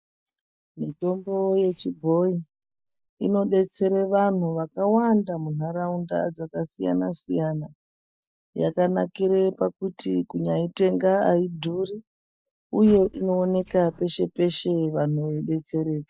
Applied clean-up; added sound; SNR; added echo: neural mask model DeepFilterNet 3.